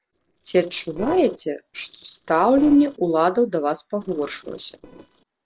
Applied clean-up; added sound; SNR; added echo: neural separator model SepFormer DNS4.